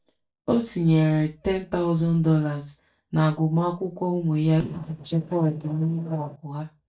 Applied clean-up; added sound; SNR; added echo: neural mask model DeepFilterNet 3.